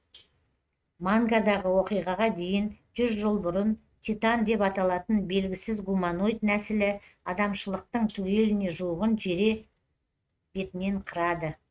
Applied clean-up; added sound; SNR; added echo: neural mask model RNNoise.